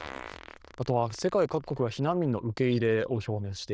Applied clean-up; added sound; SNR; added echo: neural diffusion model UNIVERSE++.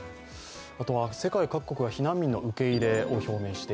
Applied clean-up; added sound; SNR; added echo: none; none; none; none.